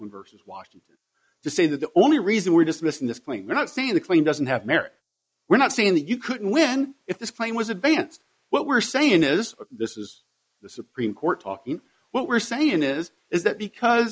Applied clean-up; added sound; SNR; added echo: neural mask model Resemble Enhance denoiser.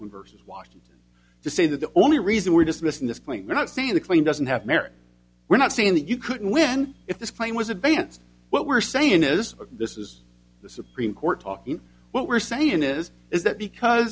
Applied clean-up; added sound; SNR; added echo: none; none; none; none.